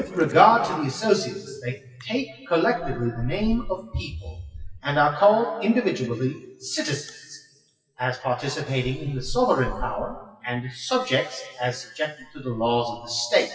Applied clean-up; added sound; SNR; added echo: classical method WPE with log-MMSE.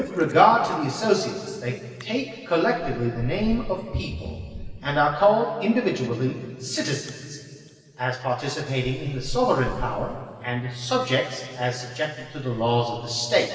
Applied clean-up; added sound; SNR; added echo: none; Chewing, mastication; 15 dB; reverberation time 2.3 s.